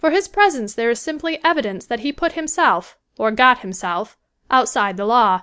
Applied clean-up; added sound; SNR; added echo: none; none; none; none.